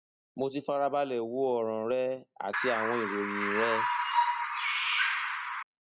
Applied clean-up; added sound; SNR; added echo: none; Bird; -3 dB; none.